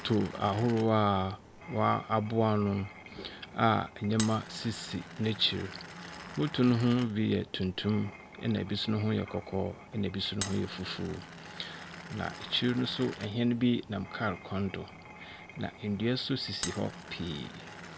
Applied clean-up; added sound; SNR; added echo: none; Glass; 15 dB; none.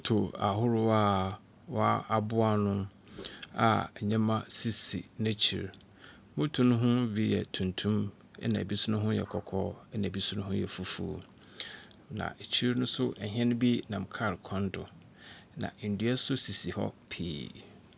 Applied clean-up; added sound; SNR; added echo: none; none; none; none.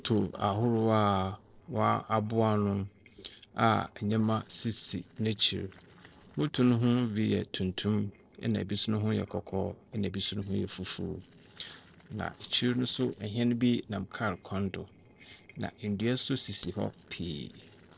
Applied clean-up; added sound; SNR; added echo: neural separator model SepFormer DNS4.